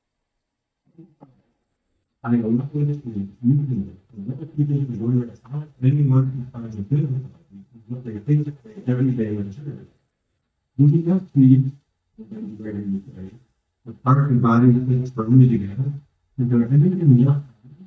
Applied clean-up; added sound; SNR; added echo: neural mask model DeepFilterNet 3.